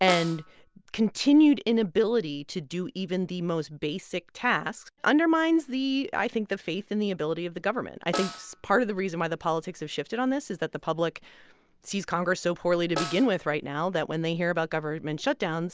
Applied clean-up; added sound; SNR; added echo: none; Snare drum; 12 dB; none.